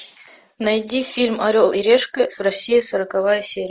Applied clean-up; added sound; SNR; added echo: none; none; none; none.